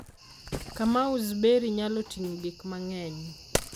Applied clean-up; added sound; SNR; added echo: none; Wood; 11 dB; none.